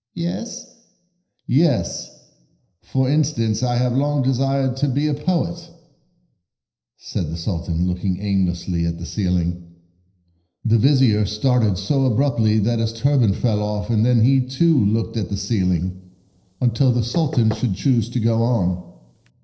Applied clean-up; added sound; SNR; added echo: neural separator model SepFormer DNS4.